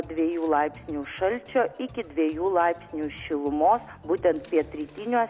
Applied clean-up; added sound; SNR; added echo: none; none; none; none.